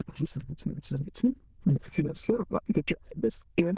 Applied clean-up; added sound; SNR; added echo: neural diffusion model UNIVERSE++.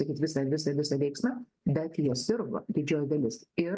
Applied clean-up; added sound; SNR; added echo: none; none; none; none.